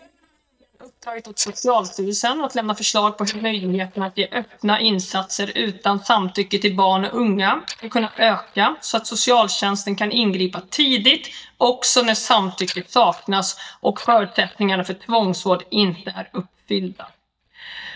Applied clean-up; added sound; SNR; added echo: neural mask model DeepFilterNet 3.